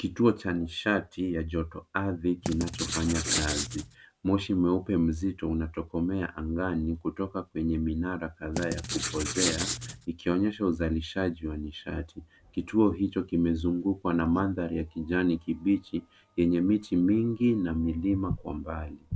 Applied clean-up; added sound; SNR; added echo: none; Writing; 4 dB; none.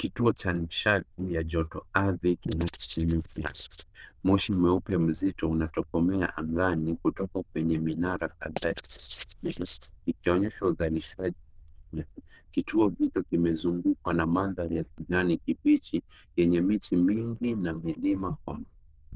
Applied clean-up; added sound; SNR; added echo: neural diffusion model UNIVERSE++.